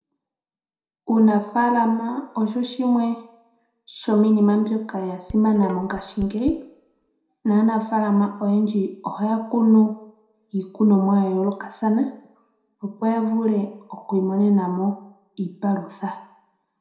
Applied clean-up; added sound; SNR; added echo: none; Dishes, pots, and pans; 16 dB; reverberation time 0.5 s.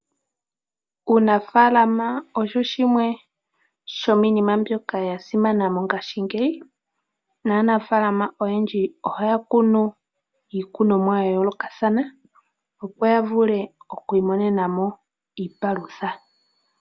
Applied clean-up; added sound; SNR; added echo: none; none; none; none.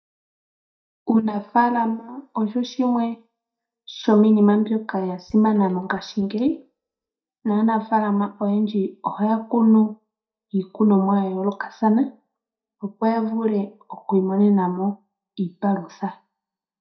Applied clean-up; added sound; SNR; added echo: neural mask model DeepFilterNet 3.